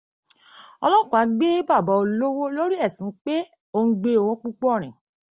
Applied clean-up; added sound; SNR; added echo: none; none; none; none.